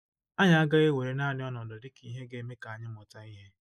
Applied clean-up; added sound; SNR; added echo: neural mask model Resemble Enhance denoiser.